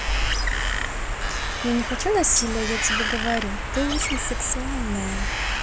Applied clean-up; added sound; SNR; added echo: none; Wind + Tambourine; 4 dB; none.